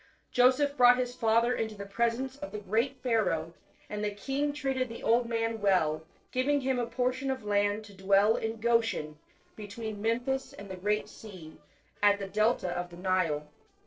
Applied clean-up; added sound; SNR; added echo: neural separator model SepFormer DNS4.